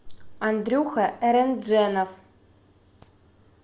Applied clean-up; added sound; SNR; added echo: none; none; none; none.